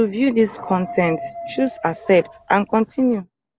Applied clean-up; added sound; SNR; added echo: none; Dog; 15 dB; none.